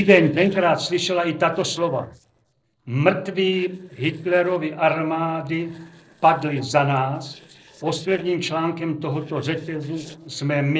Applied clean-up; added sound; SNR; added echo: neural separator model SepFormer DNS4.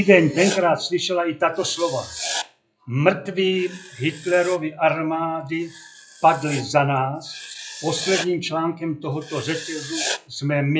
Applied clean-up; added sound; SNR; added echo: classical method WPE with log-MMSE.